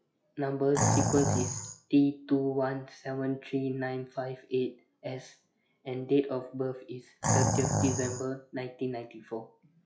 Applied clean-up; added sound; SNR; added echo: classical method log-MMSE.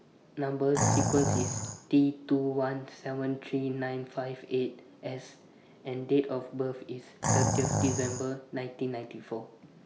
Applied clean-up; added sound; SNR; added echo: none; Animal; -2 dB; none.